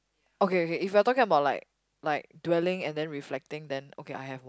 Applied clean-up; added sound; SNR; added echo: none; none; none; none.